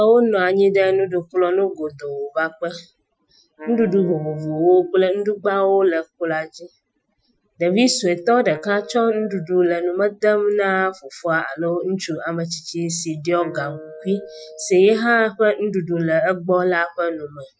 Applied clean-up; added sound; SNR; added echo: classical method Wiener filter.